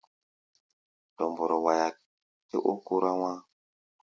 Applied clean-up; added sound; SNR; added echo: none; none; none; none.